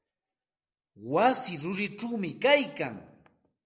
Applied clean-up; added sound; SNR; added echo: none; none; none; none.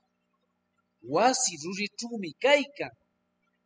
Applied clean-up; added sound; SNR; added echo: classical method spectral subtraction.